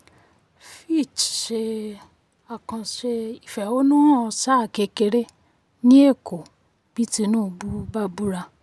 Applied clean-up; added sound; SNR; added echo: none; none; none; none.